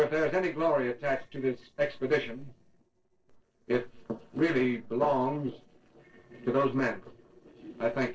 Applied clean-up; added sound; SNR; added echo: neural separator model SepFormer DNS4.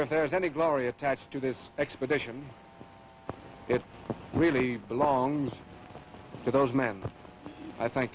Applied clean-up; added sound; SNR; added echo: none; none; none; none.